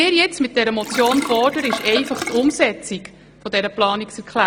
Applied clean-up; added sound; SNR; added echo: none; Sink (filling or washing); 10 dB; none.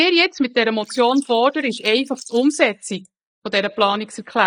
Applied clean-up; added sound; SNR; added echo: neural mask model Resemble Enhance denoiser.